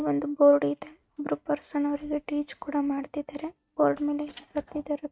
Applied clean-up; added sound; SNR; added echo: neural mask model RNNoise.